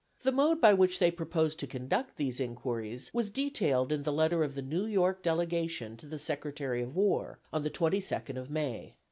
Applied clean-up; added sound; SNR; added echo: none; none; none; none.